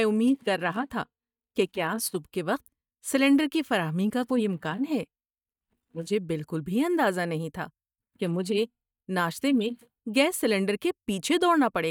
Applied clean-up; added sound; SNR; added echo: neural mask model DeepFilterNet 3.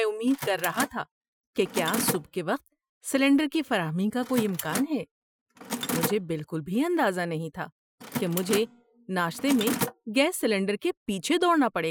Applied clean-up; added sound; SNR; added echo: classical method Wiener filter.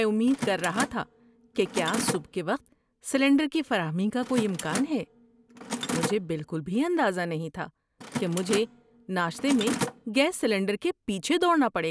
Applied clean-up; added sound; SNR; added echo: none; Mechanisms; 8 dB; none.